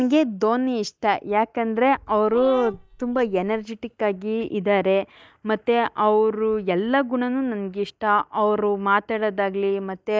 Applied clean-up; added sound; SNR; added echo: neural mask model DeepFilterNet 3.